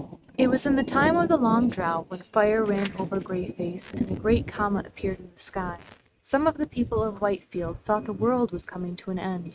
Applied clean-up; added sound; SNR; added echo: neural mask model RNNoise.